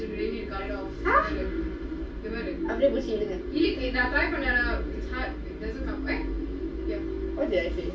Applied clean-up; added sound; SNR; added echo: none; none; none; reverberation time 0.2 s.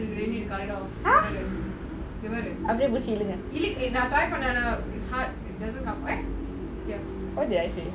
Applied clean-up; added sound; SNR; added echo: none; none; none; none.